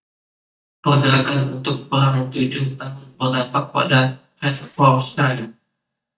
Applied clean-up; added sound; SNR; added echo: neural mask model DeepFilterNet 3.